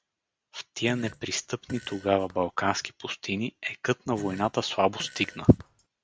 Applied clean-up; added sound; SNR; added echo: none; Fart; 20 dB; none.